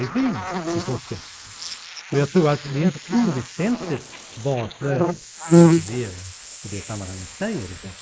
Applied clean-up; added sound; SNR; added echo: neural mask model Resemble Enhance denoiser.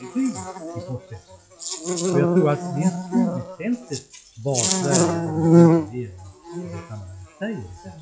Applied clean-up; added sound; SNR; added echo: classical method log-MMSE.